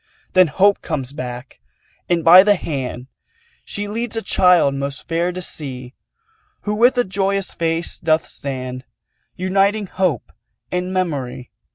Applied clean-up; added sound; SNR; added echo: none; none; none; none.